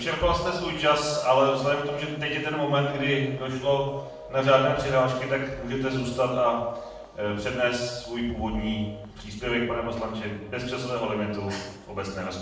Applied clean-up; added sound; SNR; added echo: none; Telephone; 19 dB; reverberation time 0.7 s.